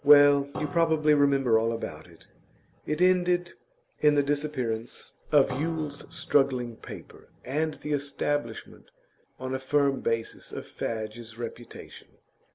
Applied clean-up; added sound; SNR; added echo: none; Piano; 16 dB; none.